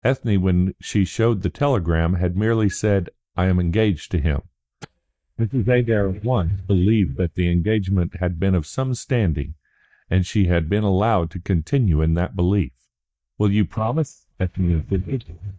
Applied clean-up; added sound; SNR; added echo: neural mask model DeepFilterNet 3.